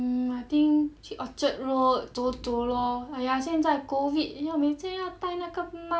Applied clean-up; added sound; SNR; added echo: none; none; none; none.